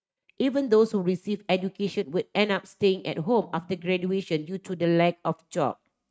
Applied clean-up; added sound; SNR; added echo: neural mask model RNNoise.